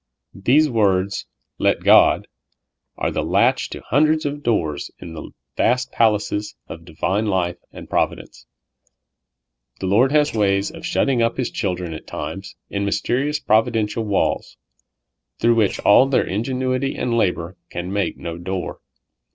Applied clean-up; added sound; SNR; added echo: neural separator model SepFormer DNS4.